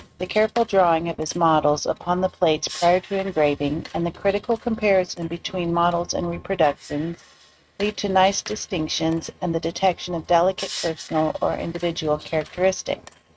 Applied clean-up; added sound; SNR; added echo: neural mask model RNNoise.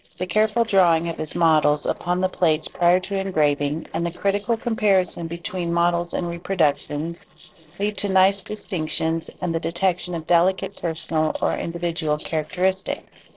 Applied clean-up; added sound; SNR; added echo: neural separator model SepFormer DNS4.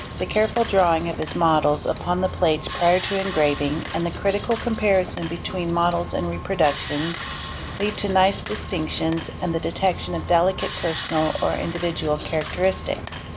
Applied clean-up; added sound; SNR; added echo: none; Sawing; 8 dB; none.